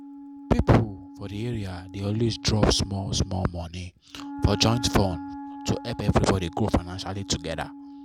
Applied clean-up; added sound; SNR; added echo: none; Wind instrument, woodwind instrument; 14 dB; none.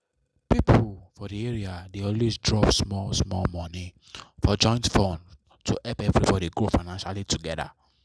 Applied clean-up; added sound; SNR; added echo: none; none; none; none.